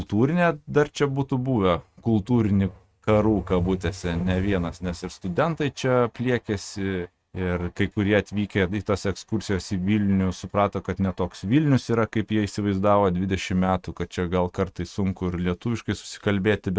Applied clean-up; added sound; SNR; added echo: neural mask model RNNoise.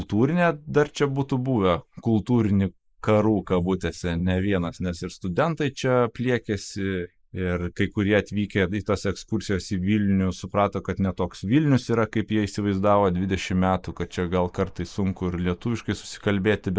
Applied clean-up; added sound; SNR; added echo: neural mask model Resemble Enhance denoiser.